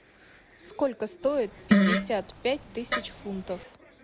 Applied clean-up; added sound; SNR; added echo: none; Fart; -4 dB; none.